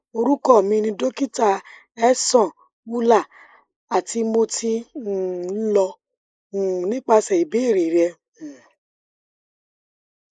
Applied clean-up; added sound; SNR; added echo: neural mask model Resemble Enhance denoiser.